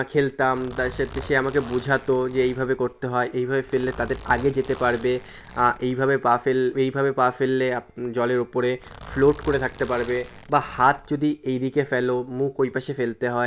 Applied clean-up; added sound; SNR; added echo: none; Zipper (clothing); 16 dB; none.